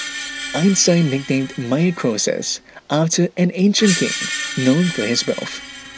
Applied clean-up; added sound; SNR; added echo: none; Screech; 10 dB; none.